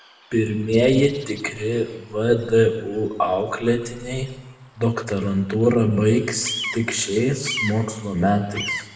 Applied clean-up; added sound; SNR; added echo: none; Bird vocalization, bird call, bird song; 15 dB; reverberation time 0.9 s.